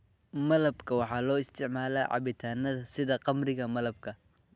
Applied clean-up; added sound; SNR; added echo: none; none; none; none.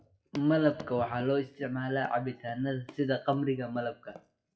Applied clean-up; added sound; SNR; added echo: classical method WPE with log-MMSE.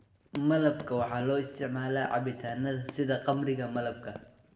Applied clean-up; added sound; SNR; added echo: none; Run; 19 dB; reverberation time 0.8 s.